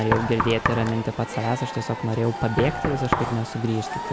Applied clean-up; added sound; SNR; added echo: none; Knock + Crowd / Cheering; 4 dB; none.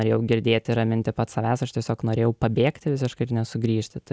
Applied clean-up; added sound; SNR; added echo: none; none; none; none.